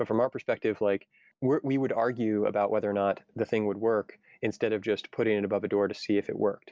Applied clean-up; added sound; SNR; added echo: none; none; none; none.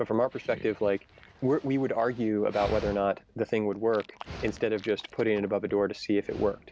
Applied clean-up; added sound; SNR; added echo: none; Dog; 16 dB; none.